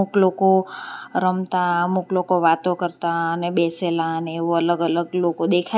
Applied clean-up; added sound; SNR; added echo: none; none; none; none.